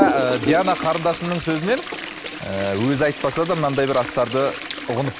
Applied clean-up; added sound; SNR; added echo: none; Toilet flush; 6 dB; none.